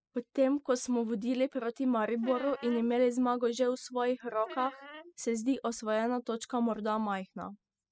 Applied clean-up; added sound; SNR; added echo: classical method spectral subtraction.